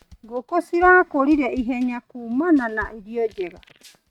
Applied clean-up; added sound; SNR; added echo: neural mask model RNNoise.